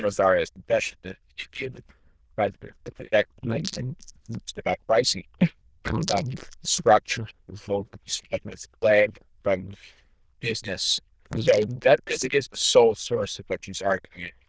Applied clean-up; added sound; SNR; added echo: neural diffusion model UNIVERSE++.